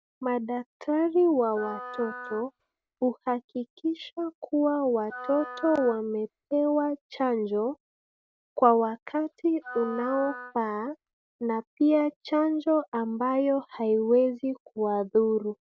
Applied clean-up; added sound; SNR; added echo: none; Wind instrument, woodwind instrument; 15 dB; none.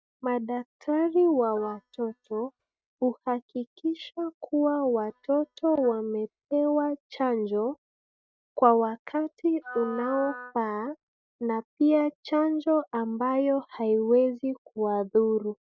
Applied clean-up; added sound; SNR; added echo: neural mask model DeepFilterNet 3.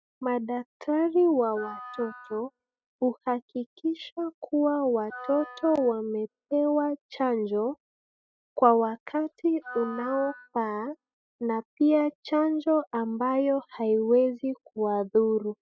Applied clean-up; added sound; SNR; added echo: classical method spectral subtraction.